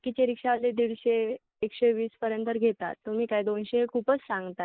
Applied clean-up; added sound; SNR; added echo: neural mask model Resemble Enhance denoiser.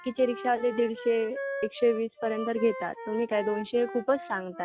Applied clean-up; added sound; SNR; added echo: classical method log-MMSE.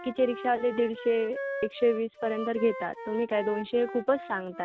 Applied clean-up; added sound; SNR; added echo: none; Wind instrument, woodwind instrument; 11 dB; none.